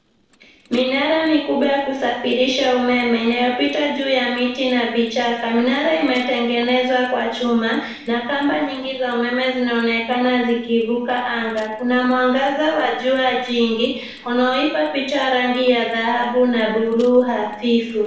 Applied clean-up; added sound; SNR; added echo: neural separator model SepFormer DNS4.